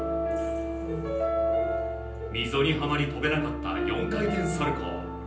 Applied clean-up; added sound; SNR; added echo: none; Musical instrument; 12 dB; reverberation time 0.6 s.